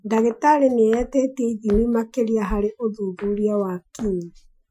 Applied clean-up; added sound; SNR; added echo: classical method Wiener filter.